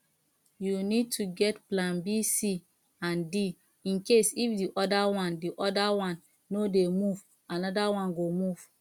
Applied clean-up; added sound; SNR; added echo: none; none; none; none.